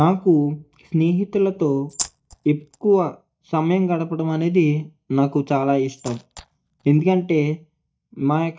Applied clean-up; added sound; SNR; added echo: neural mask model DeepFilterNet 3.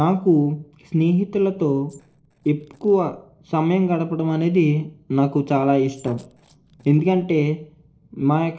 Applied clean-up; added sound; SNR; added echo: neural separator model SepFormer DNS4.